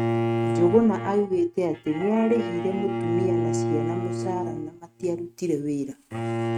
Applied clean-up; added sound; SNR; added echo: neural mask model RNNoise.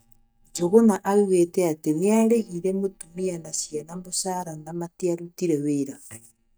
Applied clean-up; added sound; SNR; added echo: neural mask model DeepFilterNet 3.